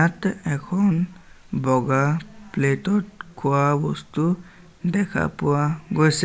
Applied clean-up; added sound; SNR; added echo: none; none; none; none.